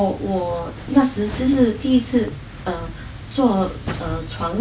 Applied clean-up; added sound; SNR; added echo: none; none; none; none.